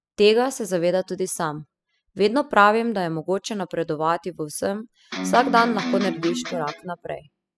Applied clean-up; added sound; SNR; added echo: classical method spectral subtraction.